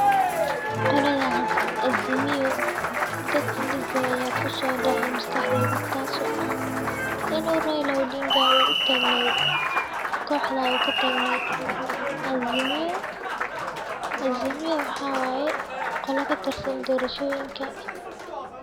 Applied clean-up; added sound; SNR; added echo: none; Applause; -3 dB; none.